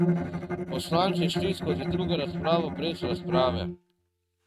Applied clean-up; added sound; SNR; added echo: neural mask model RNNoise.